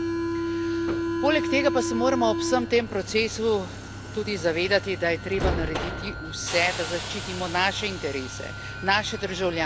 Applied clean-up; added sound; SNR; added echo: none; Subway, metro, underground; 4 dB; none.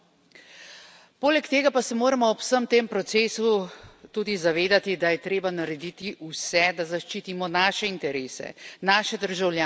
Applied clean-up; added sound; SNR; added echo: none; none; none; none.